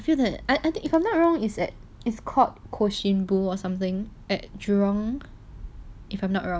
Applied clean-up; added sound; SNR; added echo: none; none; none; none.